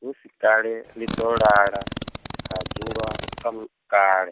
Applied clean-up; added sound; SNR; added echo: none; Fart; 9 dB; none.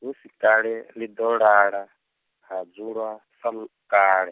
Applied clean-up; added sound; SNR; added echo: none; none; none; none.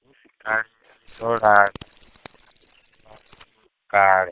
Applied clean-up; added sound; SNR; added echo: neural separator model SepFormer WHAM!.